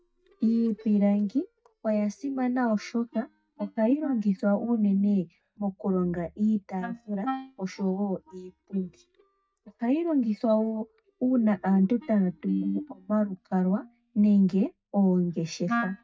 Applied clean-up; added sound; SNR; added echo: neural mask model DeepFilterNet 3.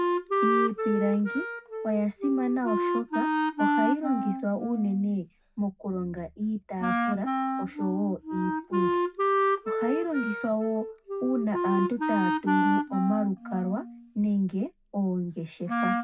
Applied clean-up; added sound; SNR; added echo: none; Wind instrument, woodwind instrument; 0 dB; reverberation time 0.4 s.